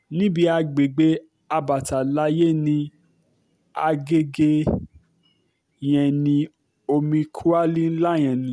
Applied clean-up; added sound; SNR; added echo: none; none; none; none.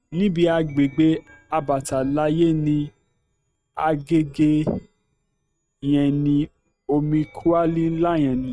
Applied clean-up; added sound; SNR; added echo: neural mask model RNNoise.